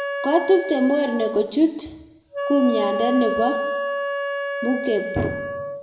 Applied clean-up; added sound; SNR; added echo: none; Wind instrument, woodwind instrument; 4 dB; reverberation time 0.9 s.